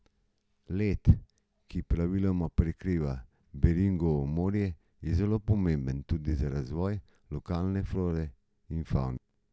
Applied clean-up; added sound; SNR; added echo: none; none; none; none.